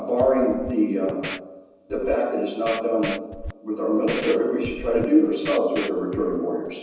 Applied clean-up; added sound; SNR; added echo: none; Scratching (performance technique); 14 dB; reverberation time 1.1 s.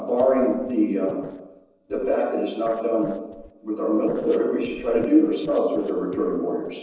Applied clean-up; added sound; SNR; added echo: neural separator model SepFormer DNS4.